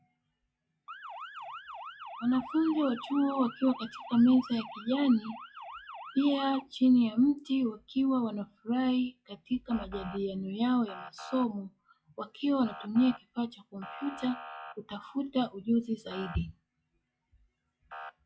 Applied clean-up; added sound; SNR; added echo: classical method log-MMSE.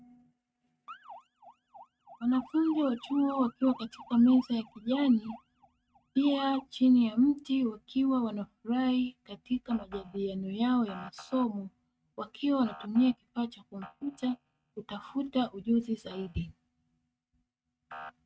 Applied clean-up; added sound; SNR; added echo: neural mask model RNNoise.